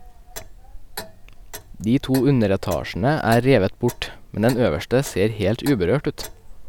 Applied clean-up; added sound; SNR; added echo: none; Clock; 16 dB; none.